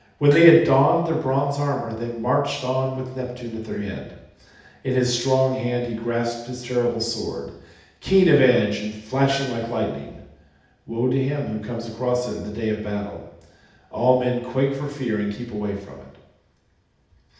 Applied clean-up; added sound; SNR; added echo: none; Hammer; 19 dB; reverberation time 0.8 s.